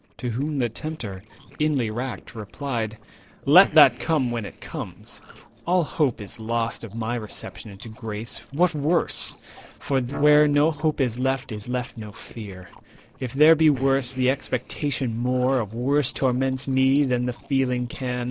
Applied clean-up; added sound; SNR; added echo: neural separator model SepFormer DNS4.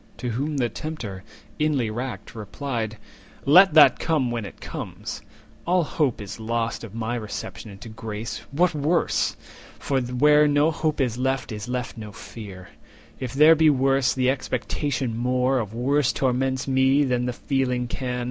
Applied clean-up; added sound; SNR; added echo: none; none; none; none.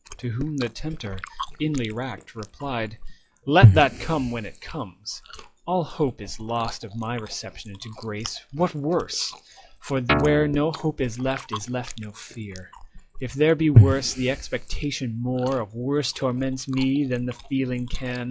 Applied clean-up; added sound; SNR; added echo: classical method log-MMSE.